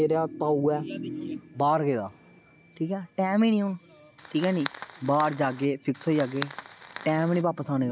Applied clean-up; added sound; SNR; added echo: none; Fire; 14 dB; none.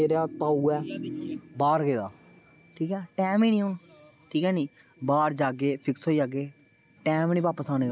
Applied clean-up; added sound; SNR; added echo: none; none; none; none.